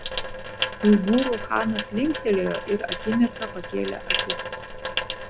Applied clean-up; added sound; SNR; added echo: none; Sink (filling or washing) / Water tap, faucet; 5 dB; none.